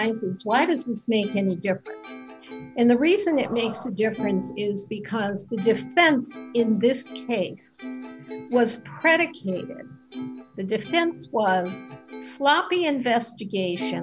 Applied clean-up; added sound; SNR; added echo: none; Plucked string instrument; 14 dB; none.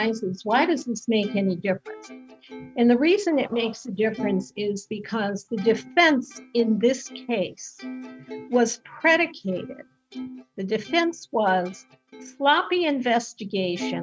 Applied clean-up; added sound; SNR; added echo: neural mask model RNNoise.